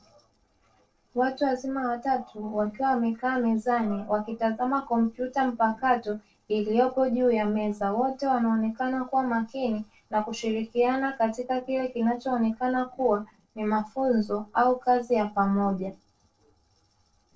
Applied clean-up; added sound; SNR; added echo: neural separator model SepFormer DNS4.